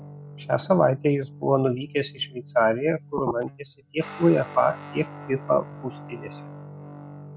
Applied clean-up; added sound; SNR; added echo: none; Guitar; 16 dB; none.